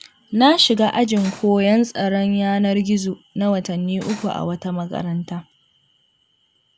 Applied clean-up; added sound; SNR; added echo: none; Cutlery, silverware; 16 dB; none.